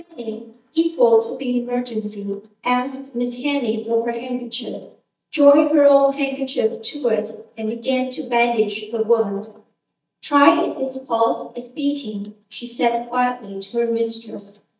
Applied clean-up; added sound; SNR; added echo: neural mask model DeepFilterNet 3.